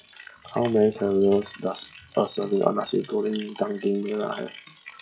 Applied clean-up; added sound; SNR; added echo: classical method log-MMSE.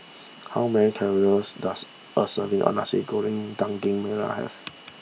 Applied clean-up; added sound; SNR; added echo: none; none; none; none.